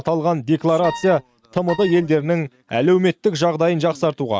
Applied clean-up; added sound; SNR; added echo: neural mask model RNNoise.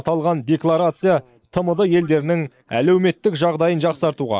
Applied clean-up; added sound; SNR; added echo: neural mask model Resemble Enhance denoiser.